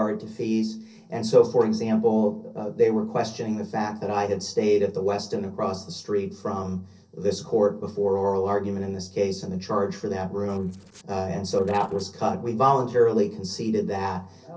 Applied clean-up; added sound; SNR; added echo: neural separator model SepFormer DNS4.